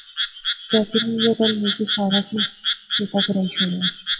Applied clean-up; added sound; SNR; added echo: classical method WPE with log-MMSE.